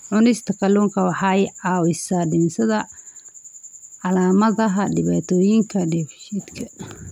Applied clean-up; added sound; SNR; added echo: none; none; none; none.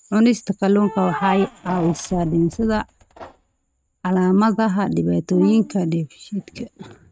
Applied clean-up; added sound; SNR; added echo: neural mask model RNNoise.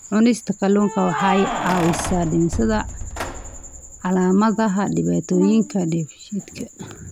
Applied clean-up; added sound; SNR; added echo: none; Brass instrument + Keys jangling; 10 dB; none.